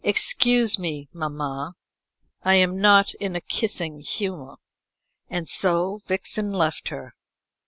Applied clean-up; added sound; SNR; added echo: none; none; none; none.